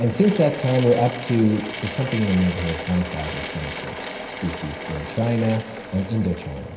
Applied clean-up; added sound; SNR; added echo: none; Drill / Mechanisms; 10 dB; reverberation time 0.9 s.